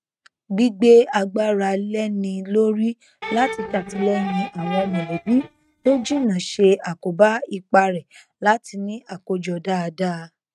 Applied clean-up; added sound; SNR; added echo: neural mask model RNNoise.